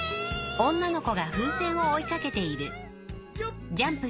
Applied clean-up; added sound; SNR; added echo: none; Alarm + Bowed string instrument; 15 dB; none.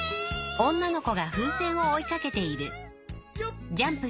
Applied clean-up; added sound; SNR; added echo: none; none; none; none.